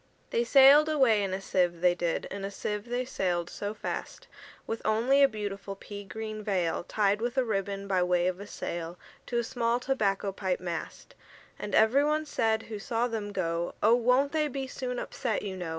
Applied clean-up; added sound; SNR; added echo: none; none; none; none.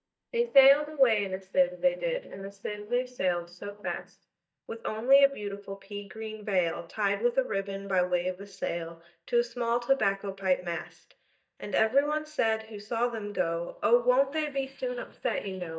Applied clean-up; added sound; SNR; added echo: neural mask model DeepFilterNet 3.